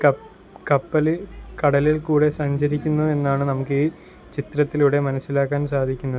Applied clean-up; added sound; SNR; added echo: none; none; none; none.